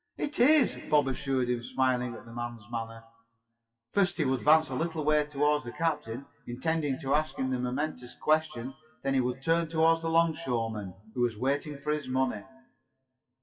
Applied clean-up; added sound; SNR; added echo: classical method WPE with log-MMSE.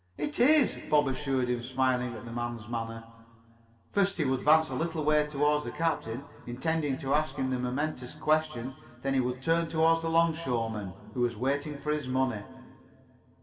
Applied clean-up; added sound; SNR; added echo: none; Whoosh, swoosh, swish; 9 dB; reverberation time 2.8 s.